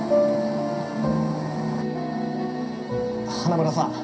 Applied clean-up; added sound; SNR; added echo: none; none; none; reverberation time 0.3 s.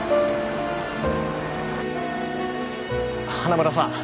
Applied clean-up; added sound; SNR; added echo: none; none; none; none.